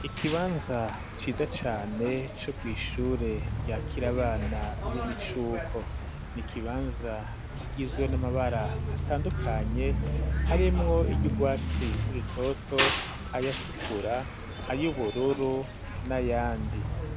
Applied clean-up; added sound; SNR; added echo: none; Bus; -1 dB; none.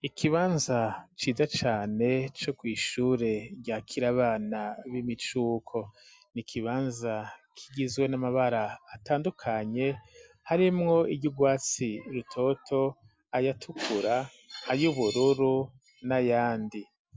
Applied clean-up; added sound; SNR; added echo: none; none; none; none.